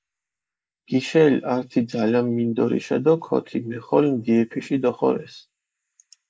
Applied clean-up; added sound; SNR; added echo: neural mask model Resemble Enhance denoiser.